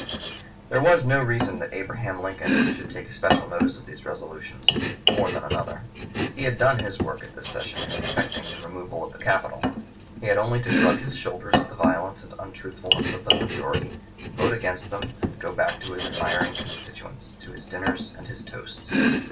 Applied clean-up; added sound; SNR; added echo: none; Domestic sounds, home sounds; -1 dB; reverberation time 0.2 s.